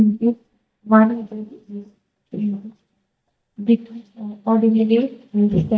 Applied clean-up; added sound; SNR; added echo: neural mask model DeepFilterNet 3.